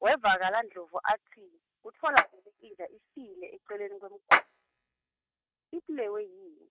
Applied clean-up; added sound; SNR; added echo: neural mask model RNNoise.